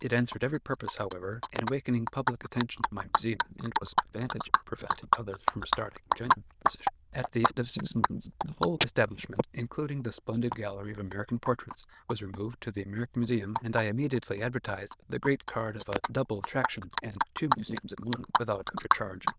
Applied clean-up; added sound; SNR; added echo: neural diffusion model UNIVERSE++.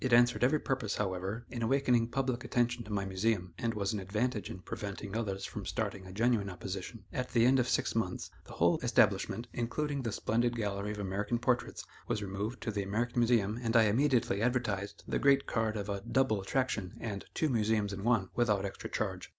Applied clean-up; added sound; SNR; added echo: none; none; none; none.